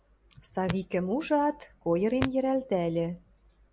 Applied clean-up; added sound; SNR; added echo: none; none; none; none.